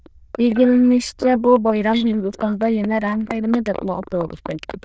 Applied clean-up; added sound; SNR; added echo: neural diffusion model UNIVERSE++.